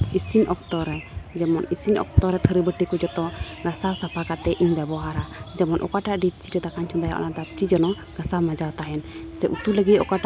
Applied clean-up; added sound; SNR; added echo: none; none; none; none.